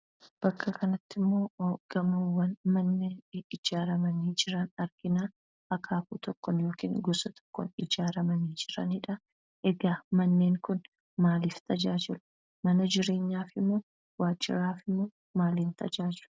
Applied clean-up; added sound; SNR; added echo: none; none; none; none.